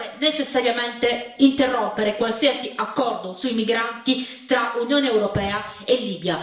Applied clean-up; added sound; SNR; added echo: none; none; none; reverberation time 0.8 s.